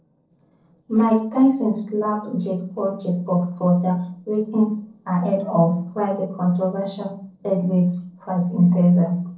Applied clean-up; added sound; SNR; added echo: neural separator model SepFormer DNS4.